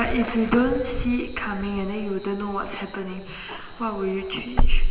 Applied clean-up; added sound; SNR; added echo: none; Wind / Car; -1 dB; reverberation time 1.9 s.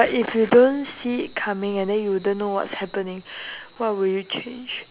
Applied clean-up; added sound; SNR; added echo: none; none; none; none.